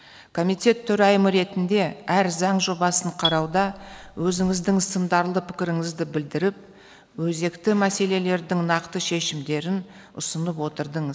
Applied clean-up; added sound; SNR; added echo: none; Marimba, xylophone; 10 dB; none.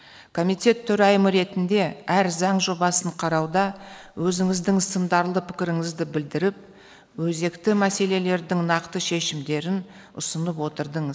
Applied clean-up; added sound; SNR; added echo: neural mask model Resemble Enhance denoiser.